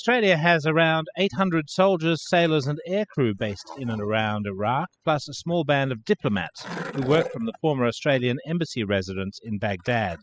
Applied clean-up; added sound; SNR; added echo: classical method spectral subtraction.